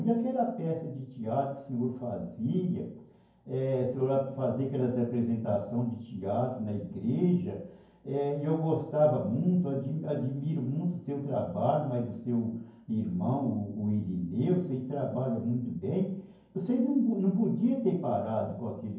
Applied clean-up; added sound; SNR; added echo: none; none; none; reverberation time 0.9 s.